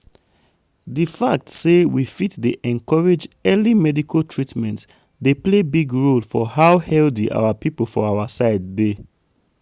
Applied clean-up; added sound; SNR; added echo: none; none; none; none.